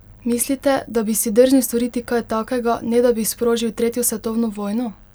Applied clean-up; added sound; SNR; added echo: none; none; none; none.